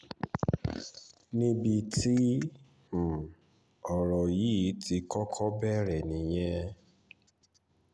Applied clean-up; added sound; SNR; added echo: none; none; none; none.